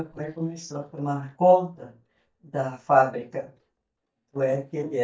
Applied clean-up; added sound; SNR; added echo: neural mask model DeepFilterNet 3.